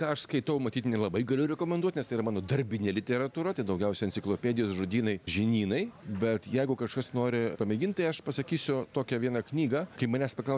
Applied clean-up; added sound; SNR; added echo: none; none; none; none.